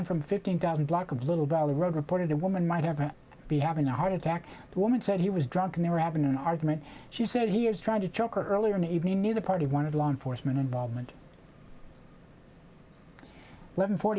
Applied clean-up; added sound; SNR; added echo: none; none; none; none.